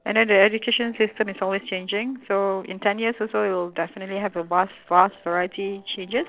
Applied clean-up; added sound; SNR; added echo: neural separator model SepFormer DNS4.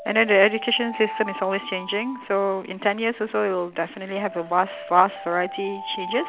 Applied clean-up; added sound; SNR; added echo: none; Alarm; 14 dB; none.